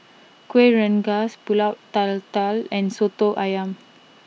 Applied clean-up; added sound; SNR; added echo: none; none; none; none.